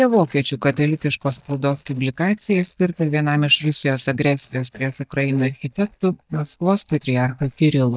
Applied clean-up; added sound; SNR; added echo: neural mask model DeepFilterNet 3.